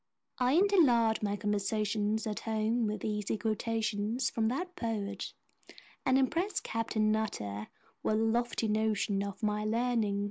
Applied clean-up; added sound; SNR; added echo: neural mask model Resemble Enhance denoiser.